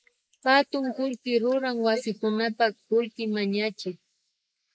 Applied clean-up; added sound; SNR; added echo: neural mask model Resemble Enhance denoiser.